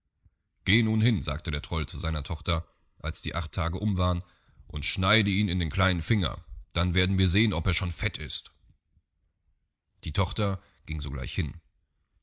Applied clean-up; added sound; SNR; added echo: neural mask model Resemble Enhance denoiser.